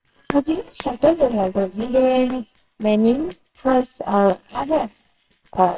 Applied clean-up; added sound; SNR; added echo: neural separator model SepFormer WHAMR!.